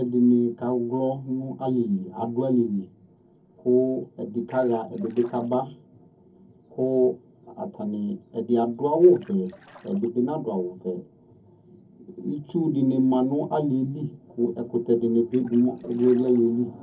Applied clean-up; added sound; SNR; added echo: neural separator model SepFormer DNS4.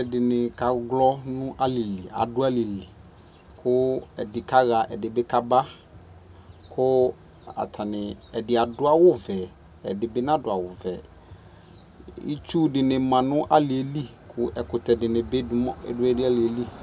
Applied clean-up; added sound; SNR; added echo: none; none; none; none.